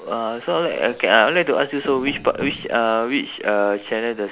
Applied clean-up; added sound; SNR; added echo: none; Tap; 15 dB; none.